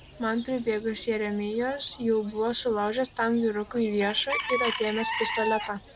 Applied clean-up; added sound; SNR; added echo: none; Bird / Chicken, rooster; 8 dB; none.